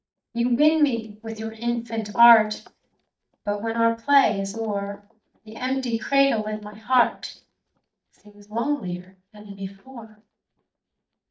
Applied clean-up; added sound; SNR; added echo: neural mask model DeepFilterNet 3.